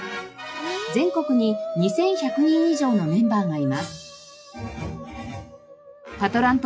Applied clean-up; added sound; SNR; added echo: classical method log-MMSE.